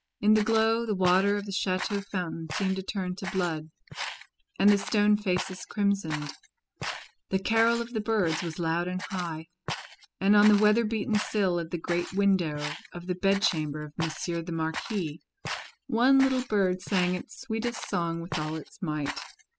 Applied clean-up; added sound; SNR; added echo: classical method spectral subtraction.